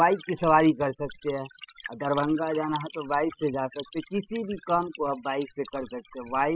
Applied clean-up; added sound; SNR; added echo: classical method spectral subtraction.